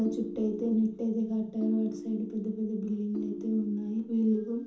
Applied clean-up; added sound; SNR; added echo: none; Ringtone; 12 dB; reverberation time 0.6 s.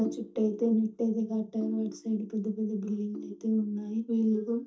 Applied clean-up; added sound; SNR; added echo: neural mask model DeepFilterNet 3.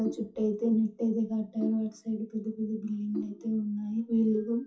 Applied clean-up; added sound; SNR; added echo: classical method WPE with log-MMSE.